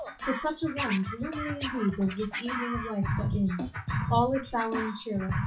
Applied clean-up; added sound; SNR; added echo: classical method WPE with log-MMSE.